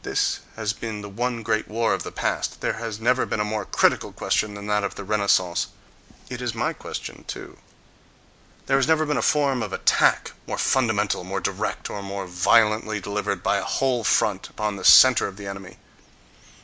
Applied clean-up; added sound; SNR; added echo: none; none; none; none.